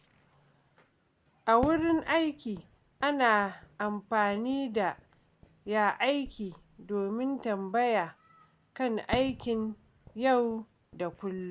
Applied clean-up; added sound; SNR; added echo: none; Fireworks; 18 dB; none.